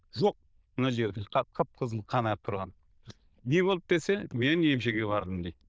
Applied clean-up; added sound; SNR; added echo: neural diffusion model UNIVERSE++.